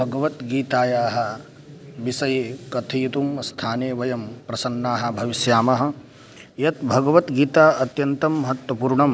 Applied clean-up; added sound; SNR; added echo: none; none; none; none.